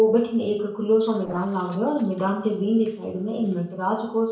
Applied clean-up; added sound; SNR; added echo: neural separator model SepFormer DNS4.